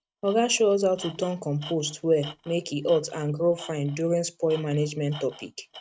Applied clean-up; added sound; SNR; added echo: neural mask model RNNoise.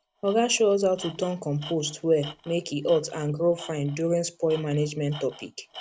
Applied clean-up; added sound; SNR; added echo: none; Tools; 20 dB; none.